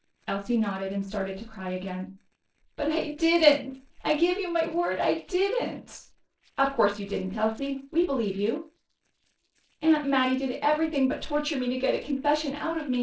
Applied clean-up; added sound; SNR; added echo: neural separator model SepFormer DNS4.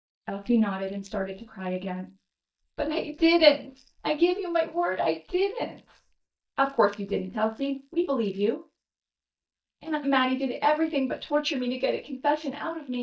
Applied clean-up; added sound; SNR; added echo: neural mask model DeepFilterNet 3.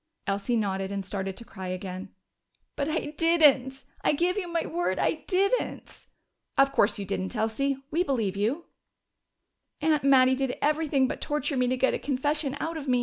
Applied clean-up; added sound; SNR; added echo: none; none; none; none.